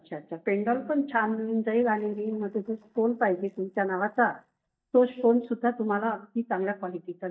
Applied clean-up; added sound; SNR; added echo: neural mask model DeepFilterNet 3.